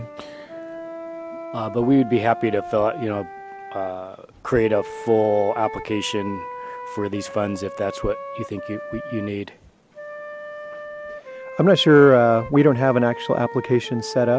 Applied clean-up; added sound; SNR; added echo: none; Wind instrument, woodwind instrument; 13 dB; none.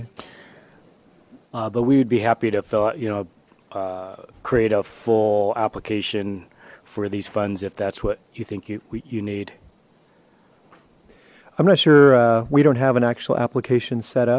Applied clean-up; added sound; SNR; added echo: none; none; none; none.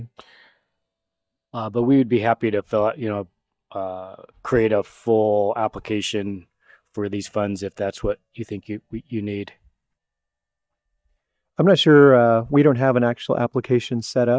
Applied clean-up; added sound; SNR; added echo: neural mask model DeepFilterNet 3.